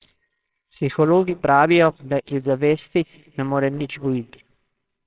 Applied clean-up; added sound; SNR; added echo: neural separator model SepFormer WHAMR!.